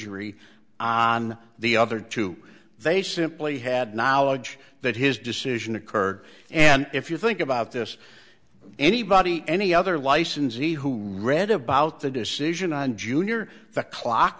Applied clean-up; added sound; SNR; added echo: none; none; none; none.